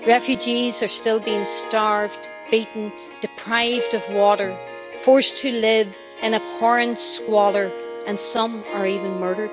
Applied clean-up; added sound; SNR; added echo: none; Harp; 11 dB; none.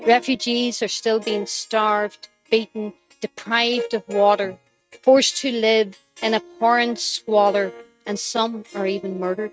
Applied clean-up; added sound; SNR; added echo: neural mask model RNNoise.